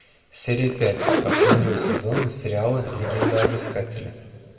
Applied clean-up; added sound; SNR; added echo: none; Zipper (clothing); -1 dB; reverberation time 1.8 s.